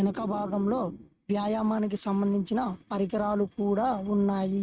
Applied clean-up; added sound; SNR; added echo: neural mask model RNNoise.